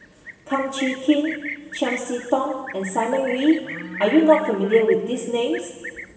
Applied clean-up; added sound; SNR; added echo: none; Livestock, farm animals, working animals; 13 dB; reverberation time 1.3 s.